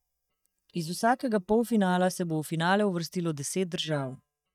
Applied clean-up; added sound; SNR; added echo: neural mask model DeepFilterNet 3.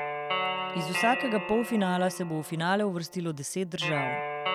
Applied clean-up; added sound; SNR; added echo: none; Guitar; 4 dB; none.